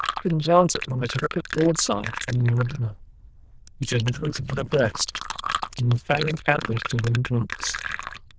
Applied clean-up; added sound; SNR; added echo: neural diffusion model UNIVERSE++.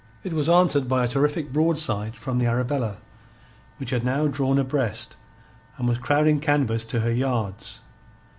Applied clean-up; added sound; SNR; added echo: none; none; none; none.